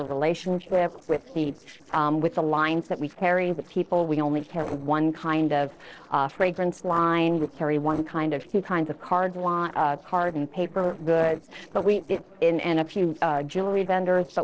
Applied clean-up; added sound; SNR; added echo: neural separator model SepFormer DNS4.